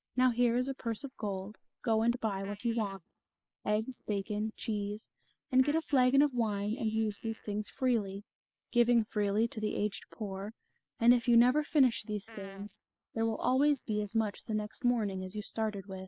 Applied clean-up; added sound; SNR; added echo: neural mask model Resemble Enhance denoiser.